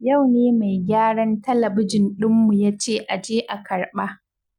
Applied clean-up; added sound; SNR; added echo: none; none; none; none.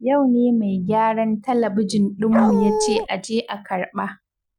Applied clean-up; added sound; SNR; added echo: none; Dog; 1 dB; none.